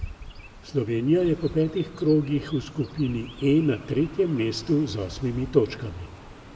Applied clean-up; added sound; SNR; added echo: none; Chirp, tweet; 17 dB; reverberation time 0.9 s.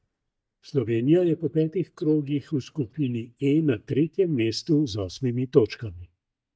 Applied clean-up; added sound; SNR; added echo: neural mask model DeepFilterNet 3.